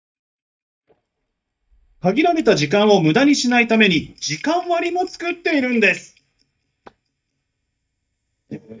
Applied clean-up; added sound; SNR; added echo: neural mask model DeepFilterNet 3.